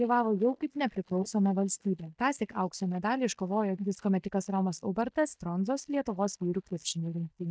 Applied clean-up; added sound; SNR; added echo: neural mask model DeepFilterNet 3.